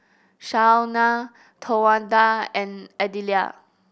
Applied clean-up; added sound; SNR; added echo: none; none; none; none.